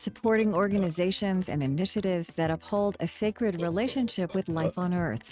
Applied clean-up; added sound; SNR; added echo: neural mask model RNNoise.